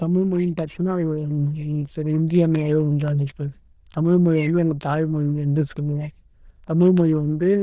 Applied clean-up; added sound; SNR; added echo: neural diffusion model UNIVERSE++.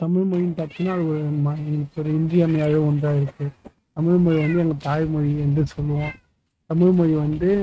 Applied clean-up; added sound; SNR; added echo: neural mask model RNNoise.